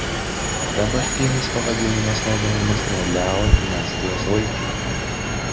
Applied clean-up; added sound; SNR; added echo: none; Subway, metro, underground; -2 dB; none.